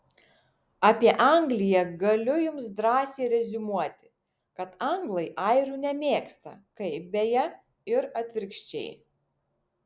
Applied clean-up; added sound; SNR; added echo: none; none; none; none.